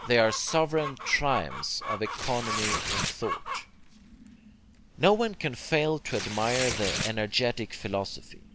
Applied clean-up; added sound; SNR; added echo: none; Tearing + Chicken, rooster; 7 dB; none.